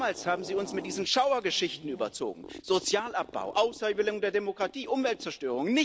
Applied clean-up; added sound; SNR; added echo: none; Zipper (clothing); 17 dB; none.